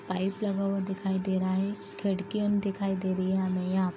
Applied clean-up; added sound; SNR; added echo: none; none; none; none.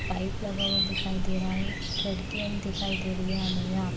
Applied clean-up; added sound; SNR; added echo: none; Chirp, tweet; -1 dB; reverberation time 0.5 s.